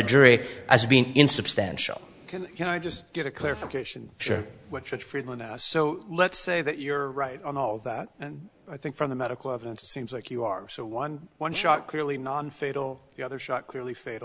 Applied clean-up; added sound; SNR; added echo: none; Drill; 14 dB; none.